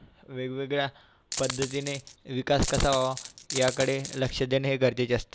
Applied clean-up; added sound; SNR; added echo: none; Coin (dropping); 8 dB; none.